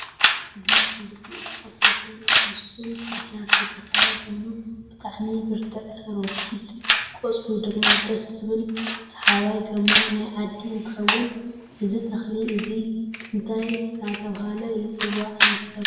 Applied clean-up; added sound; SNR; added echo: none; Camera; -3 dB; reverberation time 1.1 s.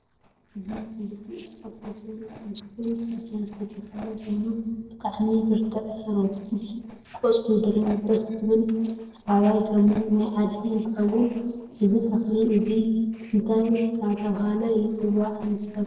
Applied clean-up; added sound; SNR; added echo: neural separator model SepFormer DNS4.